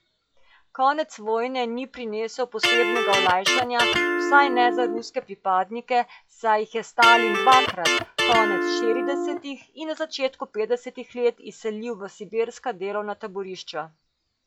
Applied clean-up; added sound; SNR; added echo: classical method log-MMSE.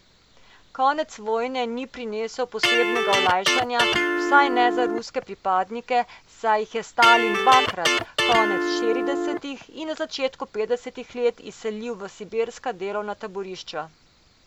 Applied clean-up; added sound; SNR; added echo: none; Electric guitar; -2 dB; none.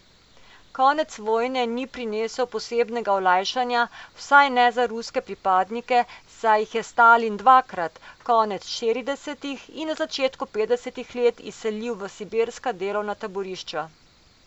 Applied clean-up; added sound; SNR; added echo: none; none; none; none.